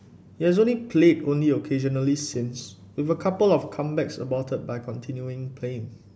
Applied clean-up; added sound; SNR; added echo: none; none; none; none.